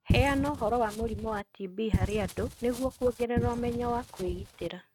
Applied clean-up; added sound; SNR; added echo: neural mask model RNNoise.